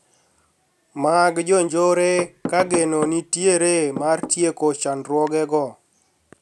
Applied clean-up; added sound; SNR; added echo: none; Knock / Wood; 13 dB; none.